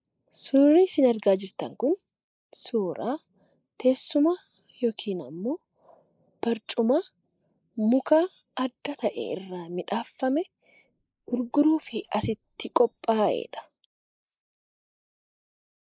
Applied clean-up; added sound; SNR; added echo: neural mask model Resemble Enhance denoiser.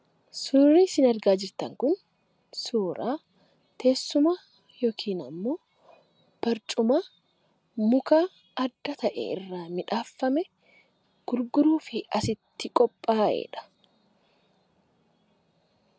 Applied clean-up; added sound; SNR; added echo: none; none; none; none.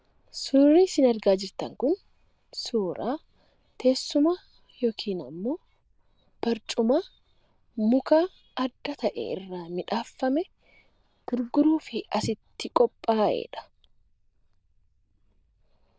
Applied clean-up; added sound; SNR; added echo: neural diffusion model UNIVERSE++.